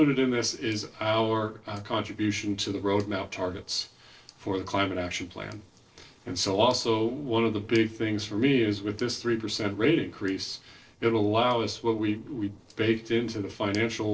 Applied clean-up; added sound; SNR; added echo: neural separator model SepFormer DNS4.